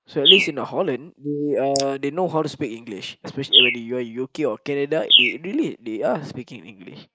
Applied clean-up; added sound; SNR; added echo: neural mask model Resemble Enhance denoiser.